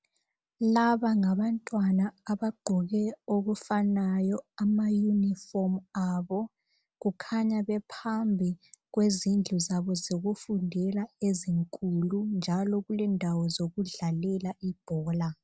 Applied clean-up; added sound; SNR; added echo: none; none; none; none.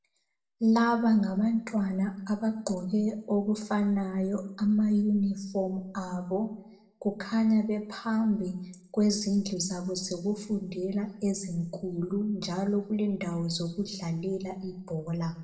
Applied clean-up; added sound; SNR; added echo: none; none; none; reverberation time 0.6 s.